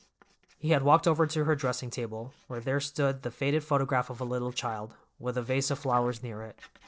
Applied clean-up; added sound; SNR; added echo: neural separator model SepFormer DNS4.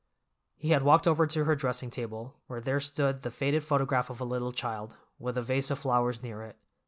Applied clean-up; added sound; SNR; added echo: none; none; none; none.